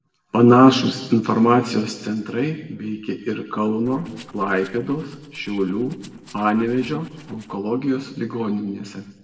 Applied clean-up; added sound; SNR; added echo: neural separator model SepFormer DNS4.